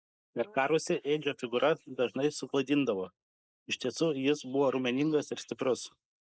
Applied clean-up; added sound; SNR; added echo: neural mask model Resemble Enhance denoiser.